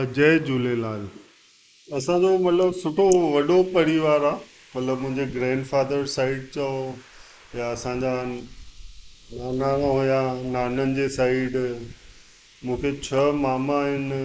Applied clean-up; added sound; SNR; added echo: neural mask model Resemble Enhance denoiser.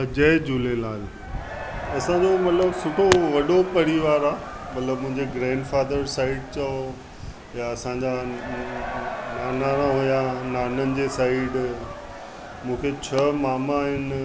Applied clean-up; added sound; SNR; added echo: none; Crowd / Cheering; 12 dB; none.